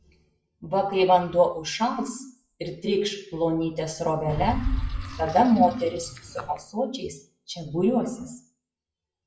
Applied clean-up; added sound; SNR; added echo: classical method WPE with log-MMSE.